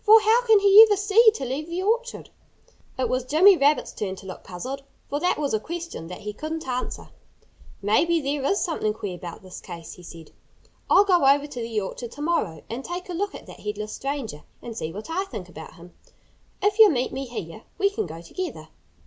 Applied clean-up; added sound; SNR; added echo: none; none; none; none.